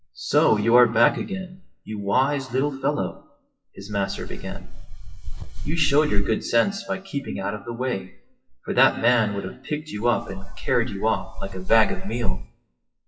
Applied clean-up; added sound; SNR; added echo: classical method WPE with log-MMSE.